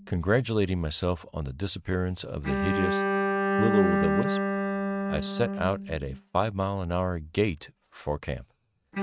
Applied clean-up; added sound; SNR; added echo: neural mask model RNNoise.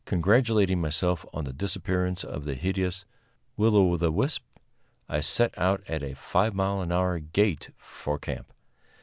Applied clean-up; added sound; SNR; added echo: none; none; none; none.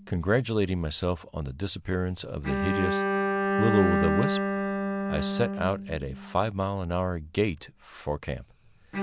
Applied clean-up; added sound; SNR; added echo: none; Bowed string instrument; 1 dB; none.